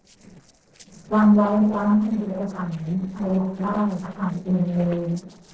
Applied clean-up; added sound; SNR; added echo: neural separator model SepFormer DNS4.